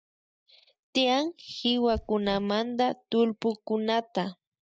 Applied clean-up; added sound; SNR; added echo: neural mask model DeepFilterNet 3.